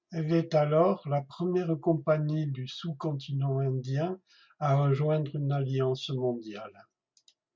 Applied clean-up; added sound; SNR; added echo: none; none; none; none.